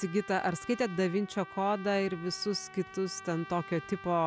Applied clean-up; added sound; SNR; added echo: none; Trumpet; 16 dB; none.